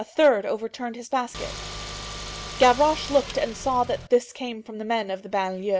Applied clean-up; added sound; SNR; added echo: none; Car; 11 dB; none.